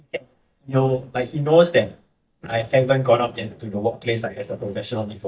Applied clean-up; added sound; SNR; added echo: neural mask model DeepFilterNet 3.